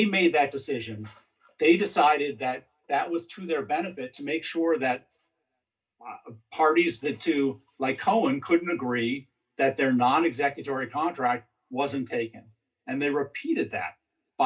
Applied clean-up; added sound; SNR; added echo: none; none; none; reverberation time 0.2 s.